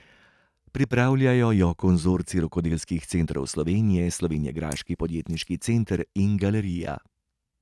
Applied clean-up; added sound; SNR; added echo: neural mask model RNNoise.